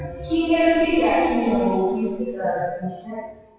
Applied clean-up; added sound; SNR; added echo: classical method WPE with log-MMSE.